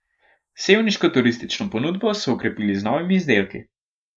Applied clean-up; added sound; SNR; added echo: neural mask model Resemble Enhance denoiser.